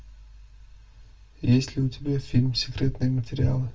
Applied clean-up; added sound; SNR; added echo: none; none; none; reverberation time 0.2 s.